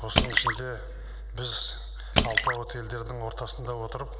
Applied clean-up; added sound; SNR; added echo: none; Drip / Splash, splatter; -3 dB; none.